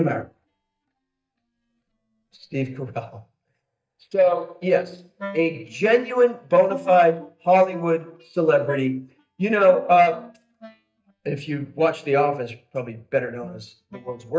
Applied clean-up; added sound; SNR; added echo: neural mask model DeepFilterNet 3.